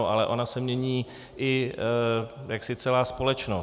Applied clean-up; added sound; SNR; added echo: none; none; none; none.